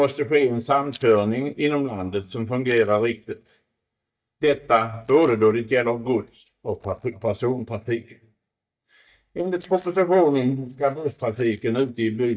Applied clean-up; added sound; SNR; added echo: neural mask model DeepFilterNet 3.